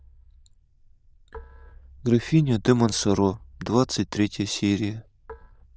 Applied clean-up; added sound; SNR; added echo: neural diffusion model UNIVERSE++.